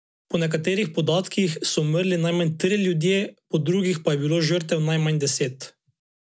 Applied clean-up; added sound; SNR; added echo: none; none; none; none.